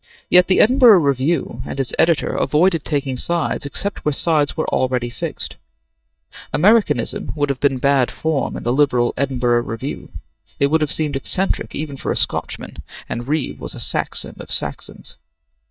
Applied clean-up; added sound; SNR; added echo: neural mask model DeepFilterNet 3.